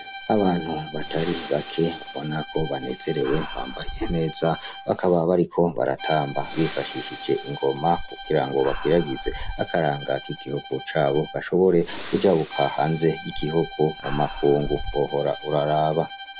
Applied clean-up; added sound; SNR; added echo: none; Breathing + Bowed string instrument; 10 dB; none.